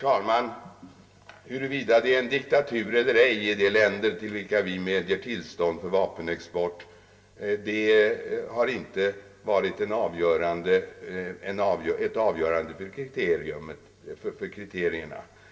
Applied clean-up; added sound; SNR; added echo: none; none; none; reverberation time 0.7 s.